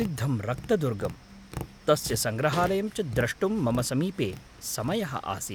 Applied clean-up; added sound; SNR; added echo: none; Tap; 13 dB; none.